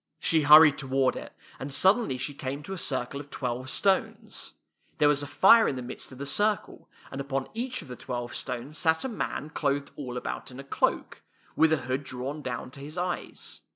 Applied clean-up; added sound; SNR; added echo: none; none; none; none.